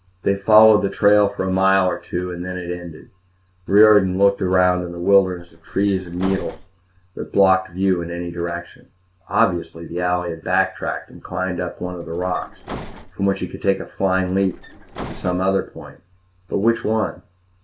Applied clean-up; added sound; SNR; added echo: none; Bus; 15 dB; reverberation time 0.3 s.